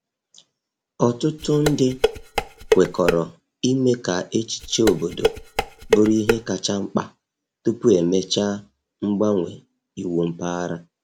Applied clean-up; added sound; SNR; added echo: none; Dishes, pots, and pans; 2 dB; none.